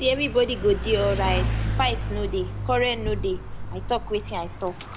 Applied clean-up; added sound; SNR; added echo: none; Mechanisms / Bicycle; 3 dB; none.